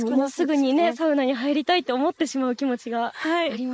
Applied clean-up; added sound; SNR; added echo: neural mask model Resemble Enhance denoiser.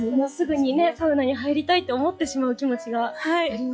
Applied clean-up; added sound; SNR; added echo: classical method log-MMSE.